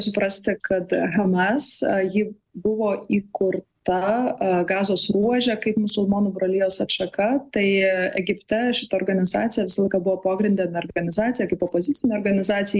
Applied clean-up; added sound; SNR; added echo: none; none; none; none.